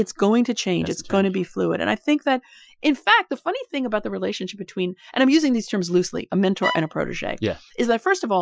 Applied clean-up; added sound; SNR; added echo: classical method Wiener filter.